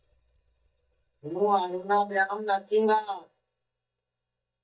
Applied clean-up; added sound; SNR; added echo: neural mask model DeepFilterNet 3.